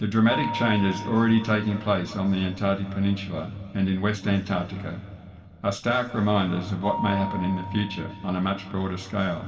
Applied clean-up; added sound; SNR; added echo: none; Mallet percussion; 14 dB; reverberation time 2.3 s.